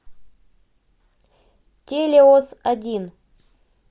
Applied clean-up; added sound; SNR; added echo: none; none; none; none.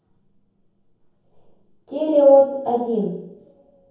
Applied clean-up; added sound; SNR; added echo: none; none; none; reverberation time 0.9 s.